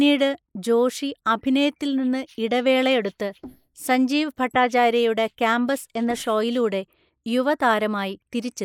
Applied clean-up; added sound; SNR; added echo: neural mask model Resemble Enhance denoiser.